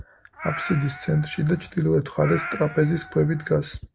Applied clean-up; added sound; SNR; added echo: none; Meow; 13 dB; none.